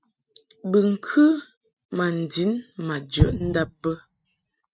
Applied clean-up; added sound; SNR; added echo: neural mask model RNNoise.